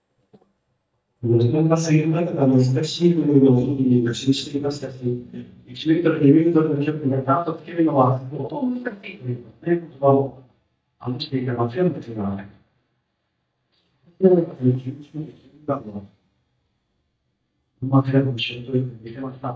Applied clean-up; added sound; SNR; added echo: neural mask model DeepFilterNet 3.